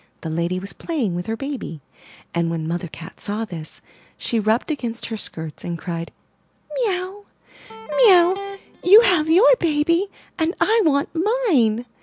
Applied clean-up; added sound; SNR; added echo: none; Electric guitar; 13 dB; none.